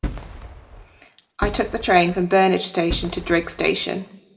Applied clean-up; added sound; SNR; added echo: none; Fireworks; 11 dB; reverberation time 0.5 s.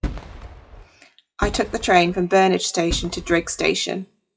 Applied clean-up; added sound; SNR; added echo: classical method WPE with log-MMSE.